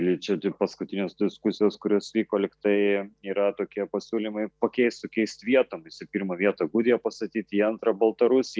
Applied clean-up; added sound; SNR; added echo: none; none; none; none.